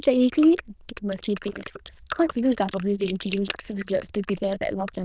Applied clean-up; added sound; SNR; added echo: neural diffusion model UNIVERSE++.